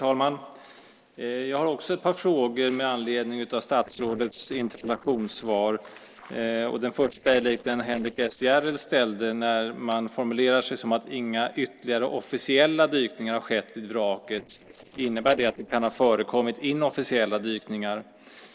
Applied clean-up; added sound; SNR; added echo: neural separator model SepFormer DNS4.